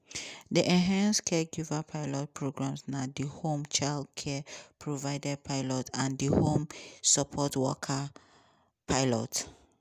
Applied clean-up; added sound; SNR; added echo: none; none; none; none.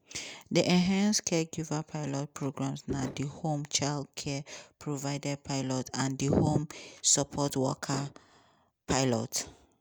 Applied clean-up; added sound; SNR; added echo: none; Bowed string instrument + Slam; 18 dB; none.